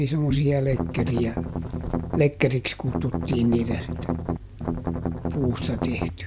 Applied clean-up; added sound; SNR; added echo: none; Strum; 2 dB; none.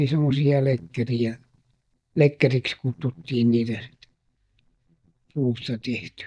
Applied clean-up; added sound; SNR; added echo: neural mask model DeepFilterNet 3.